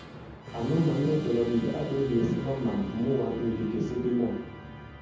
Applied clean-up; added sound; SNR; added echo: none; Musical instrument; 14 dB; reverberation time 0.9 s.